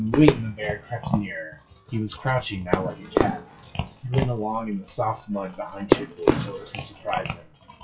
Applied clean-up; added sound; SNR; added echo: classical method WPE with log-MMSE.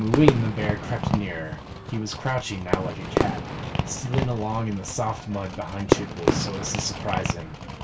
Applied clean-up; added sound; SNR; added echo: none; Fireworks; 0 dB; reverberation time 0.2 s.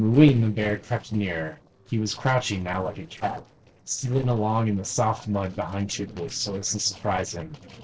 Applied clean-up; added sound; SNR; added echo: neural separator model SepFormer DNS4.